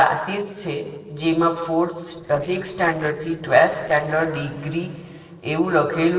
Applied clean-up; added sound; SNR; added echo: neural separator model SepFormer DNS4.